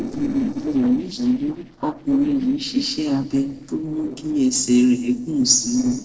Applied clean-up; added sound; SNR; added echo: neural separator model SepFormer DNS4.